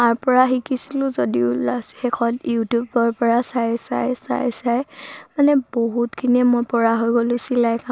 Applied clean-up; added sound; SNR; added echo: none; none; none; none.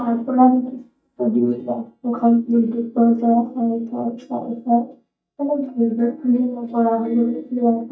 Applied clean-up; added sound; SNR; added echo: neural mask model DeepFilterNet 3.